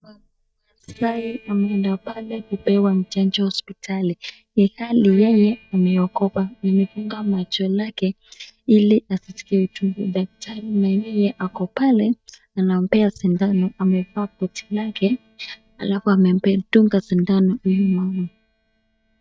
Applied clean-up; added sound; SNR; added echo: neural mask model DeepFilterNet 3.